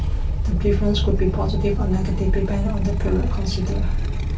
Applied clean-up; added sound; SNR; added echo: none; Motorcycle; -4 dB; reverberation time 0.1 s.